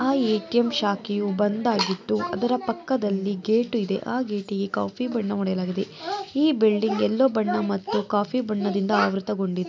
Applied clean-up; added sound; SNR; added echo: none; none; none; none.